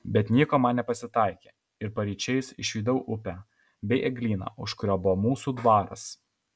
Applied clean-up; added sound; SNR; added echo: none; none; none; none.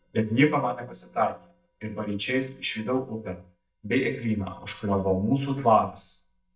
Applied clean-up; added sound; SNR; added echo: neural mask model DeepFilterNet 3.